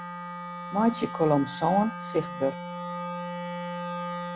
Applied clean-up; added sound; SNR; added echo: none; Wind instrument, woodwind instrument; 7 dB; none.